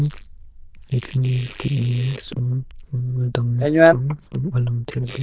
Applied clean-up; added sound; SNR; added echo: neural diffusion model UNIVERSE++.